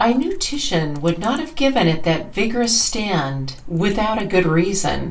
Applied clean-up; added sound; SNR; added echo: none; Computer keyboard; 12 dB; reverberation time 0.2 s.